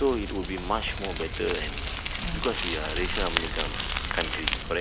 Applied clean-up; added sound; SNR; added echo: none; Bicycle; 0 dB; none.